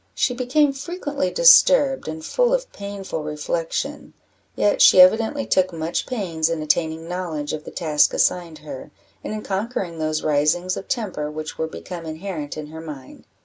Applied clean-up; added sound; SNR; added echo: none; none; none; none.